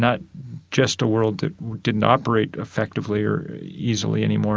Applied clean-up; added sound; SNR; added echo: none; none; none; none.